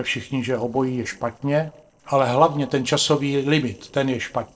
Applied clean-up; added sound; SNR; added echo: neural separator model SepFormer DNS4.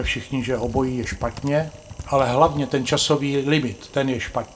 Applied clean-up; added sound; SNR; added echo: none; Typing; 18 dB; reverberation time 0.2 s.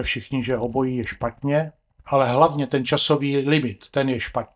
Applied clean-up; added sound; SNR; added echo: neural mask model DeepFilterNet 3.